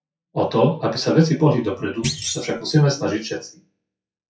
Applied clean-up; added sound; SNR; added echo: classical method WPE with log-MMSE.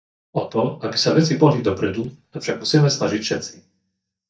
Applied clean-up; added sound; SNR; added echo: neural mask model DeepFilterNet 3.